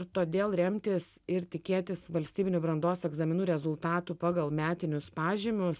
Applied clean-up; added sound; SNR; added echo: none; none; none; none.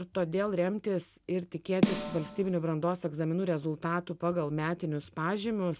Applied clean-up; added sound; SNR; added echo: none; Snare drum; 4 dB; none.